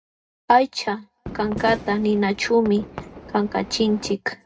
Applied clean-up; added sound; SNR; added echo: none; Fireworks; 13 dB; reverberation time 0.2 s.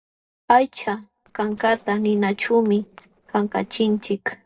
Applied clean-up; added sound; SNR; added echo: neural separator model SepFormer DNS4.